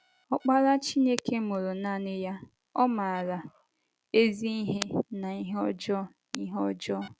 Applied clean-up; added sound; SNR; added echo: none; none; none; none.